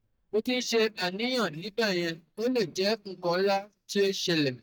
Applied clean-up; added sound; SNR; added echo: neural mask model DeepFilterNet 3.